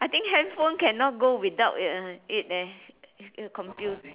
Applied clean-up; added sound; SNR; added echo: none; none; none; none.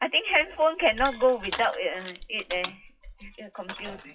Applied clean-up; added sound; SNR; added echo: classical method WPE with log-MMSE.